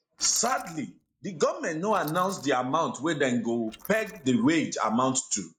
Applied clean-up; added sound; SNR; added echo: neural mask model Resemble Enhance denoiser.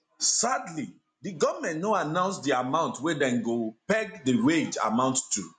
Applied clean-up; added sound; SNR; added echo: none; none; none; none.